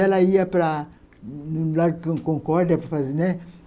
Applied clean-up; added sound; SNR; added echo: none; none; none; none.